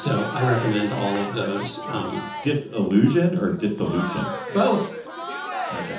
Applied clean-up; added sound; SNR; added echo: none; Crowd; 9 dB; reverberation time 0.6 s.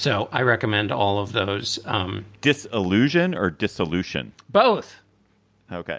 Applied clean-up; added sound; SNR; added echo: none; none; none; none.